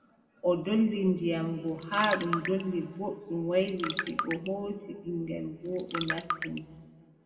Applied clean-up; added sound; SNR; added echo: none; Trickle, dribble; 7 dB; reverberation time 1.8 s.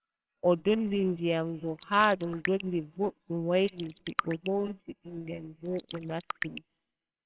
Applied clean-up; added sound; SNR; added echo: neural separator model SepFormer WHAMR!.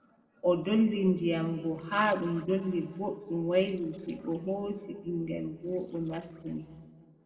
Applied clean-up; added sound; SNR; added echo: neural separator model SepFormer DNS4.